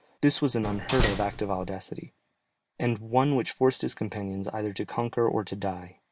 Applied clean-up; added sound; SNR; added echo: none; Slam; 2 dB; none.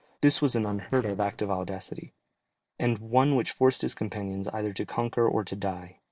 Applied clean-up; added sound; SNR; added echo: neural separator model SepFormer DNS4.